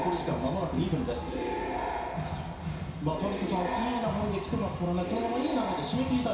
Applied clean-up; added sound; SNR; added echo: none; Subway, metro, underground; 15 dB; reverberation time 0.6 s.